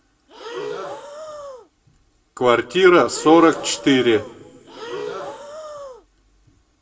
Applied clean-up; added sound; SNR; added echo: none; Breathing; 12 dB; reverberation time 1.1 s.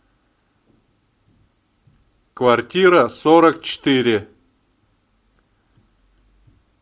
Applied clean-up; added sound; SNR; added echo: none; none; none; none.